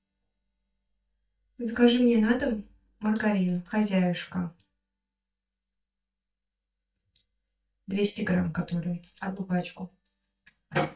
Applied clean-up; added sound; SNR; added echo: neural mask model DeepFilterNet 3.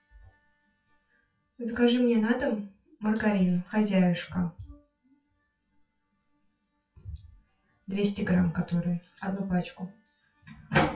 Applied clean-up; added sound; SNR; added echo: classical method WPE with log-MMSE.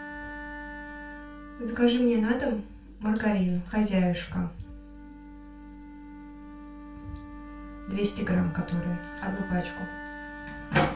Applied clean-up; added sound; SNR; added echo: none; Wind instrument, woodwind instrument; 13 dB; reverberation time 0.3 s.